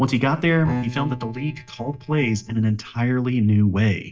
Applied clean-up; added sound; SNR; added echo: neural mask model DeepFilterNet 3.